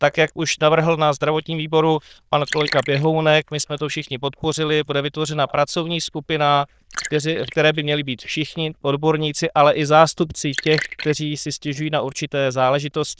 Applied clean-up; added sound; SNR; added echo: neural diffusion model UNIVERSE++.